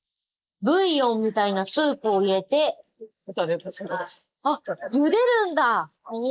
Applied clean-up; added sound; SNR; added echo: neural mask model Resemble Enhance denoiser.